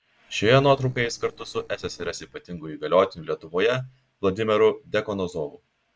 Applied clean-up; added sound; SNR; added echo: neural separator model SepFormer DNS4.